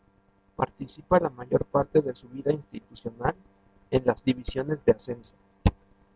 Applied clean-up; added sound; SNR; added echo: none; none; none; none.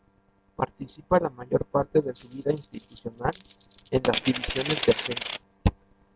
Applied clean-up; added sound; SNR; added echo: none; Coin (dropping); 7 dB; none.